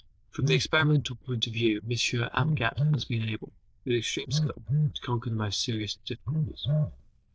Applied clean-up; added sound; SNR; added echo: neural diffusion model UNIVERSE++.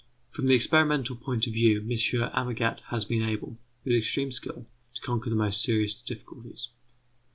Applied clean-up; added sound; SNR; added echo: none; none; none; none.